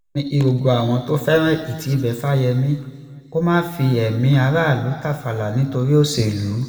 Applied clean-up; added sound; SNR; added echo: none; none; none; reverberation time 1.9 s.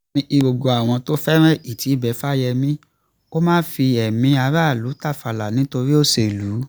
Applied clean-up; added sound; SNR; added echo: none; none; none; none.